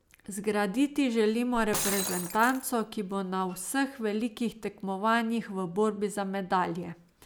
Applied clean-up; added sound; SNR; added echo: none; Shatter; 12 dB; none.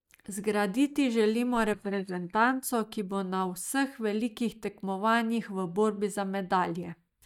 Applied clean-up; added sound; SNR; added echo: neural mask model DeepFilterNet 3.